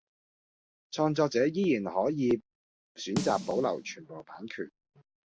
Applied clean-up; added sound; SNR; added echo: none; Snare drum; 9 dB; none.